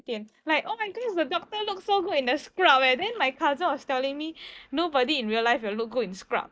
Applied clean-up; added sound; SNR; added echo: neural mask model DeepFilterNet 3.